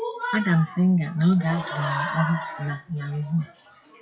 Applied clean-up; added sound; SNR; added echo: classical method WPE with log-MMSE.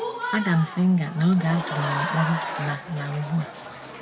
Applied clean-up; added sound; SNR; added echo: none; Applause / Crowd; 7 dB; reverberation time 1.3 s.